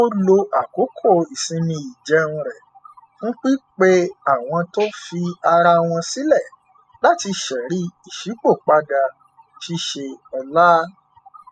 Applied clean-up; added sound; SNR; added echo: classical method spectral subtraction.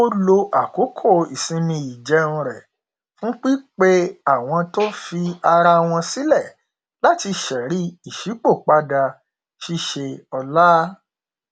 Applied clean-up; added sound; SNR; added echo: none; none; none; none.